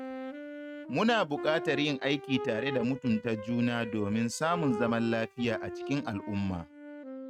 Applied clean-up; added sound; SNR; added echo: neural mask model RNNoise.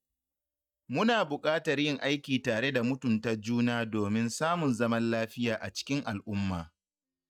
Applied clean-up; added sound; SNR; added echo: neural mask model DeepFilterNet 3.